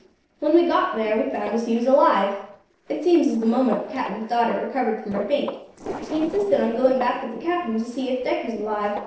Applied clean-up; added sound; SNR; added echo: neural separator model SepFormer DNS4.